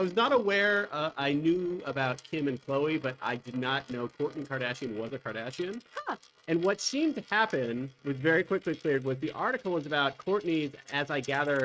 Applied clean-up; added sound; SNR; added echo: neural mask model RNNoise.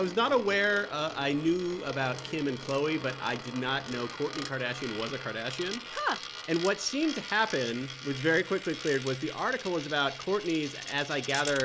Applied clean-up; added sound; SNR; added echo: none; Coin (dropping); 11 dB; none.